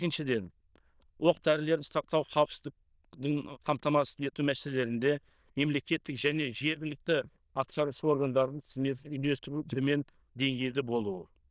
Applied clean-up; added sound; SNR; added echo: neural diffusion model UNIVERSE++.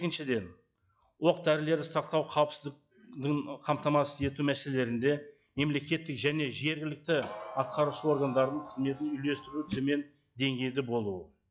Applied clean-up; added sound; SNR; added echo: classical method log-MMSE.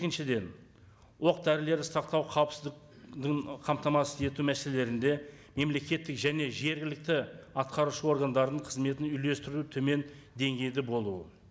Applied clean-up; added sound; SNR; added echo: none; none; none; none.